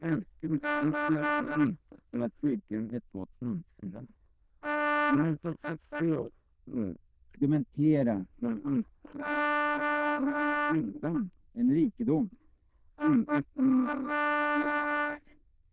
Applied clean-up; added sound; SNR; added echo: neural diffusion model UNIVERSE++.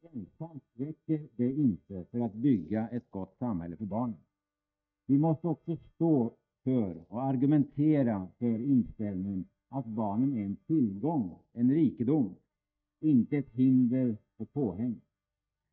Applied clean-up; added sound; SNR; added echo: neural mask model DeepFilterNet 3.